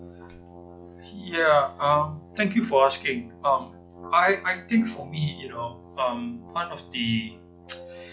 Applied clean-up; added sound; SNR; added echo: classical method log-MMSE.